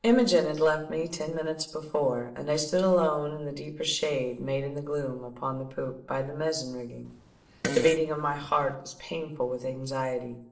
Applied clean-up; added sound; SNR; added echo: neural separator model SepFormer DNS4.